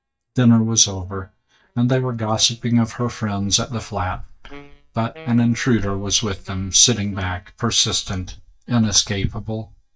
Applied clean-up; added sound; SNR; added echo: neural mask model DeepFilterNet 3.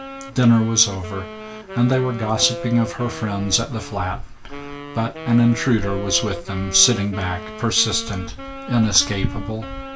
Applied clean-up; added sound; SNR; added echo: none; Wind instrument, woodwind instrument; 12 dB; reverberation time 0.2 s.